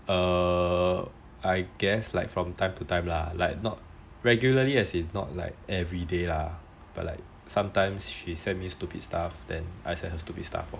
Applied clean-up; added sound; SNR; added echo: none; none; none; none.